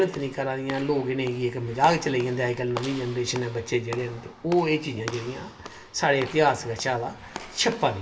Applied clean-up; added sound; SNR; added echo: none; Walk, footsteps / Slam; 15 dB; reverberation time 0.2 s.